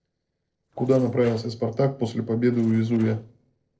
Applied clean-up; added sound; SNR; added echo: neural separator model SepFormer DNS4.